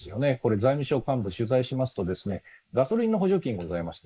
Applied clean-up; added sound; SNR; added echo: neural mask model Resemble Enhance denoiser.